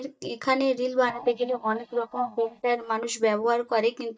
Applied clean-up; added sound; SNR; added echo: neural mask model DeepFilterNet 3.